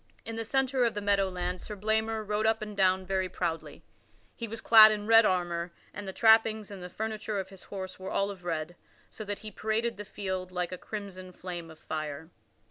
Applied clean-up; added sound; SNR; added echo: none; none; none; none.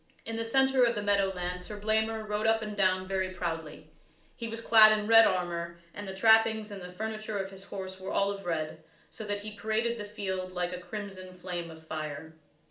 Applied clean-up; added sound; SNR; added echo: none; none; none; reverberation time 0.4 s.